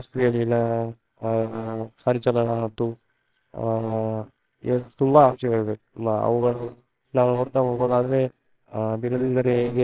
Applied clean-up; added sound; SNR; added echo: neural separator model SepFormer WHAMR!.